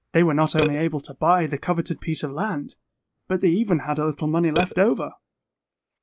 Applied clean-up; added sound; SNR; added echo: neural mask model Resemble Enhance denoiser.